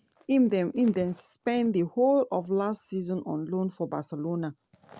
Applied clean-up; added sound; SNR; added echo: none; none; none; none.